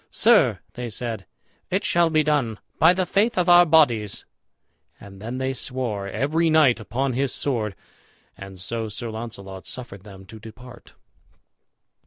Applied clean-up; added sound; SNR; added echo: none; none; none; none.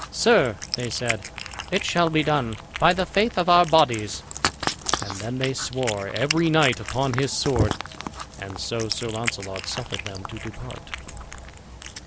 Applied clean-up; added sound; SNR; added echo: none; Cat; 7 dB; none.